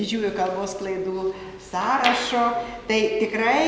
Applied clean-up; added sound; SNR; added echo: none; none; none; none.